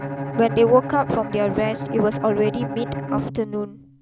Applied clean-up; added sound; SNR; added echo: none; Bowed string instrument; 7 dB; none.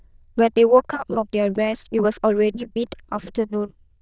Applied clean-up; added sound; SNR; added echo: neural diffusion model UNIVERSE++.